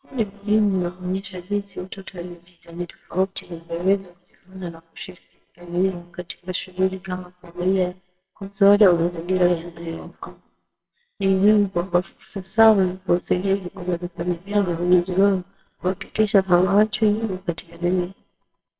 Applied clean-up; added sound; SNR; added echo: neural separator model SepFormer WHAMR!.